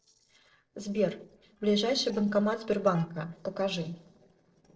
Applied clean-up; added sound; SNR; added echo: neural separator model SepFormer DNS4.